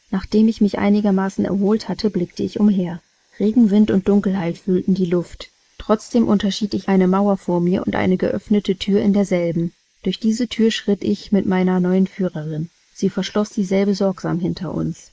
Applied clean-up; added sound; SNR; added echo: neural mask model Resemble Enhance denoiser.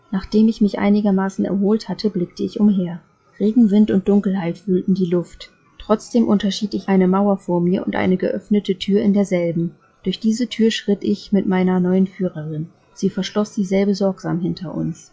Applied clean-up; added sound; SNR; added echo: classical method log-MMSE.